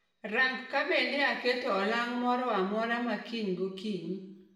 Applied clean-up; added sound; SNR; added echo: none; none; none; reverberation time 0.8 s.